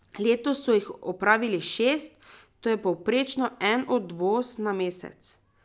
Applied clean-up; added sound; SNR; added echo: none; none; none; none.